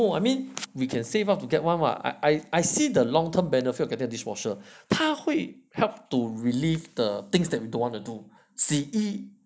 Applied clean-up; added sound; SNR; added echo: none; none; none; none.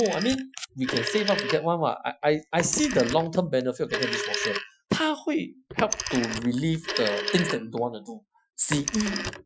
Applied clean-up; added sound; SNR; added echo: classical method Wiener filter.